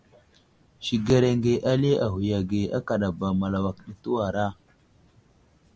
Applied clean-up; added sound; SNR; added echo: none; none; none; none.